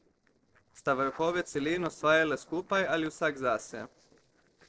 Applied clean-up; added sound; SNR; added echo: neural separator model SepFormer DNS4.